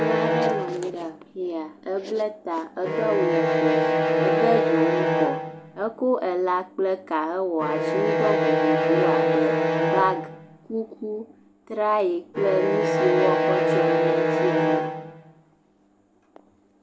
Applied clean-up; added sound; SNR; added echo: none; Bowed string instrument; -2 dB; none.